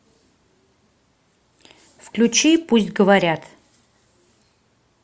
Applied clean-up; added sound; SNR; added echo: none; none; none; none.